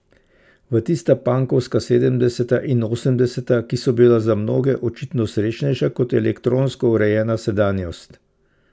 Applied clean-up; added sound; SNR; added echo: none; none; none; none.